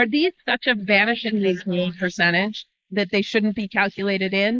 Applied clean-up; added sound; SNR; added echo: neural mask model Resemble Enhance denoiser.